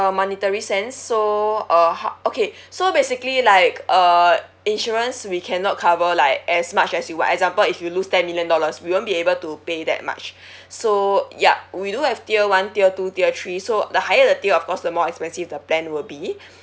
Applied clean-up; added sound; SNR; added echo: none; none; none; none.